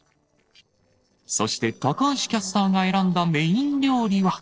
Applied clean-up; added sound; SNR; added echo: neural separator model SepFormer DNS4.